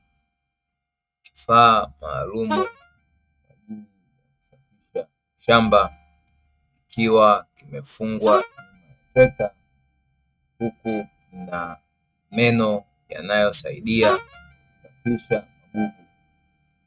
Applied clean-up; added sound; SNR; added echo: neural mask model RNNoise.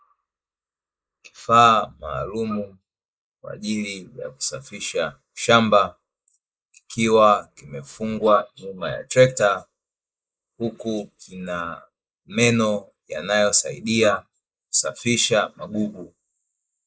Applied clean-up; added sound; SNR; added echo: neural mask model Resemble Enhance denoiser.